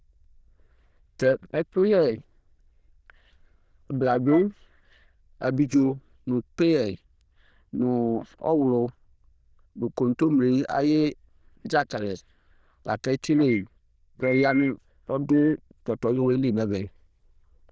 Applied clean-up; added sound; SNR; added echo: neural diffusion model UNIVERSE++.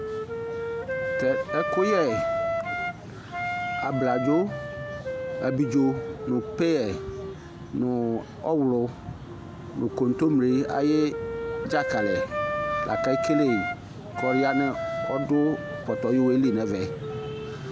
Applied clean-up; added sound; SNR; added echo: none; Wind instrument, woodwind instrument; 4 dB; none.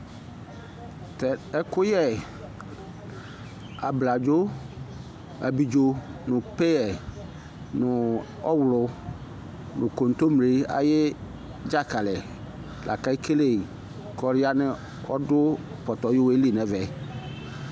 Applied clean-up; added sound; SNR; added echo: none; none; none; none.